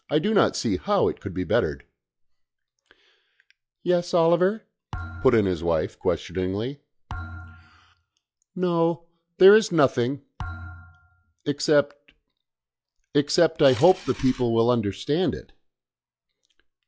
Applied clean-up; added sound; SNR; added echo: classical method log-MMSE.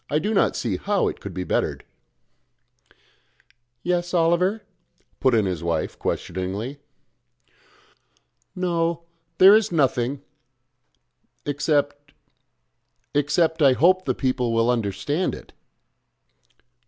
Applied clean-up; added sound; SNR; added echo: none; none; none; none.